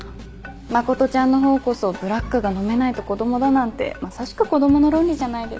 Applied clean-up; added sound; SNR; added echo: none; none; none; none.